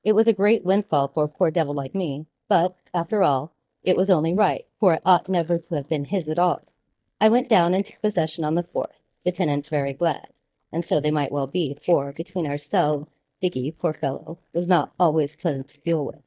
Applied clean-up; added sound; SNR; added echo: neural mask model DeepFilterNet 3.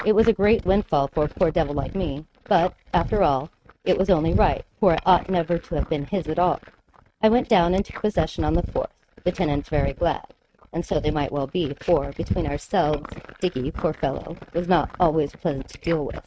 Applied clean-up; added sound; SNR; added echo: neural mask model RNNoise.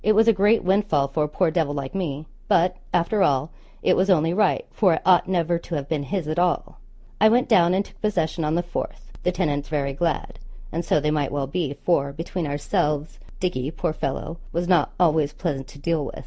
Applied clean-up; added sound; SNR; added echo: none; none; none; none.